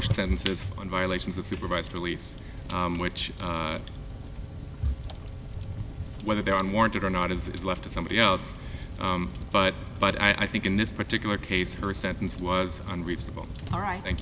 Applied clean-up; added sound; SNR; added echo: none; Fire; 8 dB; none.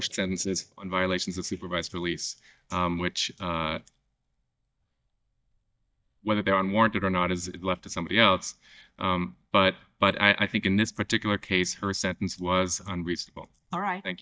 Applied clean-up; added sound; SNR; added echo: neural mask model DeepFilterNet 3.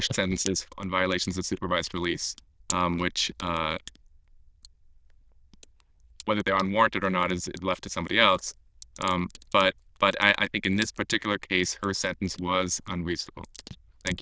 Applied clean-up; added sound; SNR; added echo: neural diffusion model UNIVERSE++.